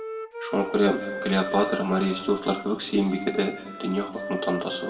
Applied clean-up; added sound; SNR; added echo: none; Wind instrument, woodwind instrument; 10 dB; reverberation time 1.7 s.